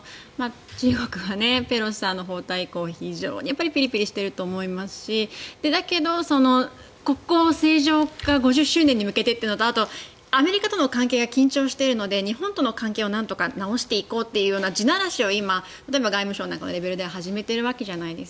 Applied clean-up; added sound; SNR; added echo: none; none; none; none.